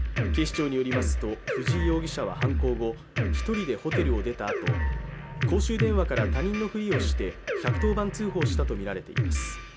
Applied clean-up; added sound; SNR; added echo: none; Drum kit; -2 dB; none.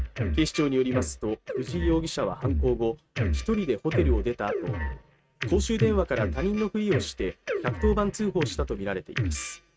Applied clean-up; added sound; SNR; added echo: neural mask model RNNoise.